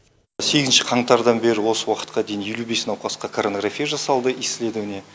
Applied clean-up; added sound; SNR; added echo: none; none; none; none.